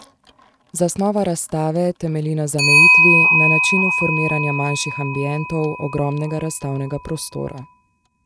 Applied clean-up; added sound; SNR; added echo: neural mask model RNNoise.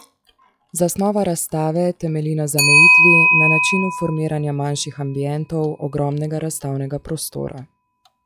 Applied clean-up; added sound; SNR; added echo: classical method log-MMSE.